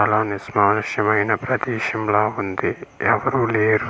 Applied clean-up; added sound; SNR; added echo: none; none; none; none.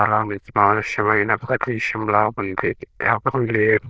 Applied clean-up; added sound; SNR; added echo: neural diffusion model UNIVERSE++.